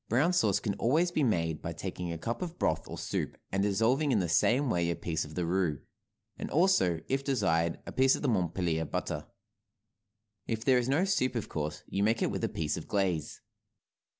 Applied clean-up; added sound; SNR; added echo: none; none; none; none.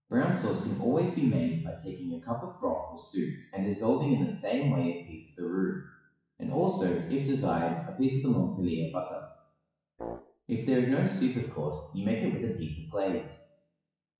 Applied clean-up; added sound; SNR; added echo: classical method WPE with log-MMSE.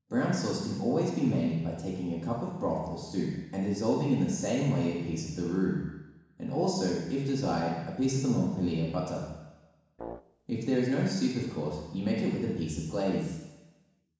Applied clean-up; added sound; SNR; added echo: none; Brass instrument; 16 dB; reverberation time 1.1 s.